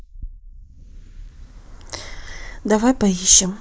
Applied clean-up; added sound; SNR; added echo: neural mask model Resemble Enhance denoiser.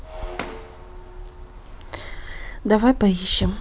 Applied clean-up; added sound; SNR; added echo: none; Chewing, mastication + Shatter; 18 dB; none.